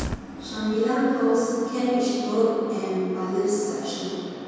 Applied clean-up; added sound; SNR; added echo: none; Fire; 17 dB; reverberation time 2.1 s.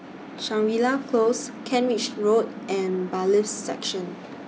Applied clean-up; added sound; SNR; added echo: none; none; none; none.